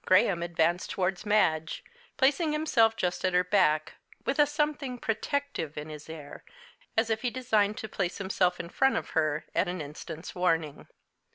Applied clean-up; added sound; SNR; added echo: none; none; none; none.